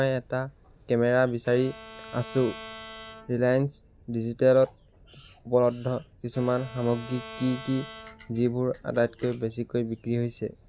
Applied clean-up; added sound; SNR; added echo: none; Bowed string instrument; 18 dB; none.